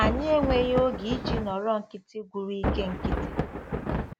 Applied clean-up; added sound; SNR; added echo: none; Thunder; 1 dB; none.